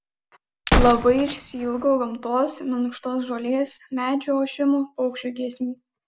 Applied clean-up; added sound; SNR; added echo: none; Gunshot, gunfire; 3 dB; none.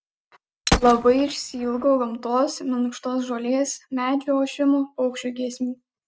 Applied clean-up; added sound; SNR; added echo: neural mask model RNNoise.